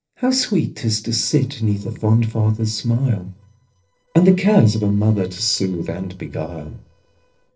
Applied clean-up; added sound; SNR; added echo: neural separator model SepFormer DNS4.